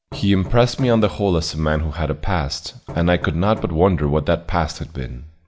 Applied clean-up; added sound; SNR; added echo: none; Knock; 19 dB; none.